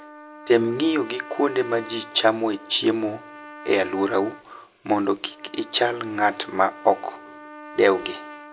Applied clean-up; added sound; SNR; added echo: none; Trumpet; 17 dB; none.